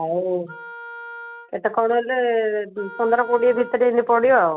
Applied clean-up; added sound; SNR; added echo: neural mask model RNNoise.